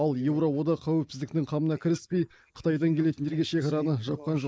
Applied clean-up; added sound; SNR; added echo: neural mask model Resemble Enhance denoiser.